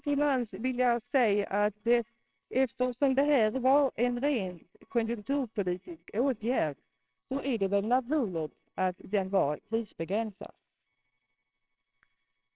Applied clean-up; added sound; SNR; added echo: neural separator model SepFormer WHAMR!.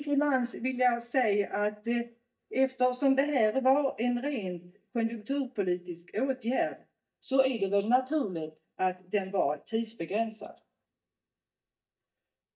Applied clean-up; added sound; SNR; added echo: neural mask model DeepFilterNet 3.